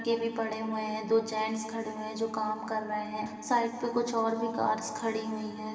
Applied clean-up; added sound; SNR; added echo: none; none; none; reverberation time 2.3 s.